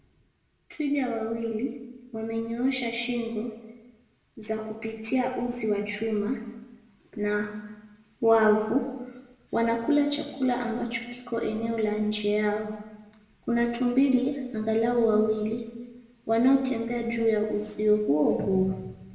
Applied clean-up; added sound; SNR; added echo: none; none; none; reverberation time 0.9 s.